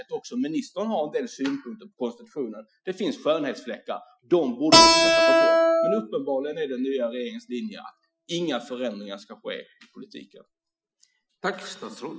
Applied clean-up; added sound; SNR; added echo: classical method Wiener filter.